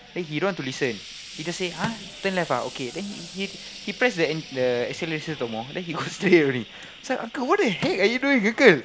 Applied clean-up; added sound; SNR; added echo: none; Frying (food) + Microwave oven; 16 dB; none.